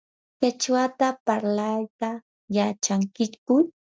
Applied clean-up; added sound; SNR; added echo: none; none; none; none.